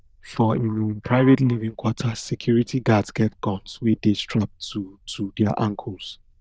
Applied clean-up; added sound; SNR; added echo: neural diffusion model UNIVERSE++.